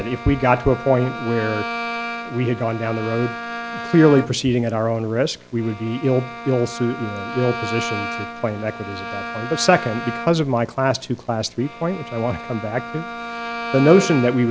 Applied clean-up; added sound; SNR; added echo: none; Bowed string instrument; 10 dB; none.